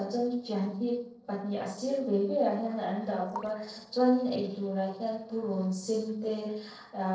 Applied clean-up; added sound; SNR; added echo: neural separator model SepFormer DNS4.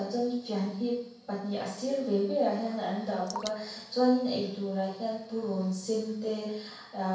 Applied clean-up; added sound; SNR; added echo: none; Drip; 15 dB; reverberation time 0.7 s.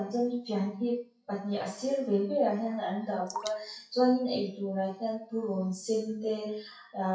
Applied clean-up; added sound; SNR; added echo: classical method WPE with log-MMSE.